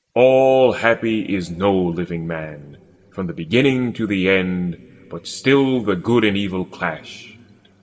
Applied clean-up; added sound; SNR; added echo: none; none; none; reverberation time 2.4 s.